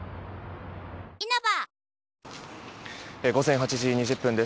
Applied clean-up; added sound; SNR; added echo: none; none; none; none.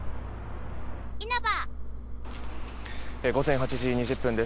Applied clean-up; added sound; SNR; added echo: none; Engine; 2 dB; none.